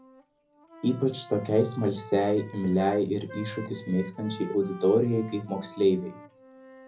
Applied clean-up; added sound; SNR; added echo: none; Wind instrument, woodwind instrument; 18 dB; reverberation time 0.4 s.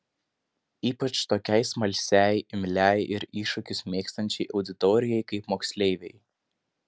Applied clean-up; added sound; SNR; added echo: none; none; none; none.